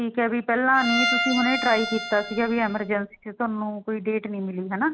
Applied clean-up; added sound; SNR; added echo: none; Bowed string instrument; 4 dB; none.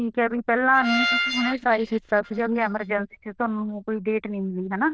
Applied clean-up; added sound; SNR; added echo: neural diffusion model UNIVERSE++.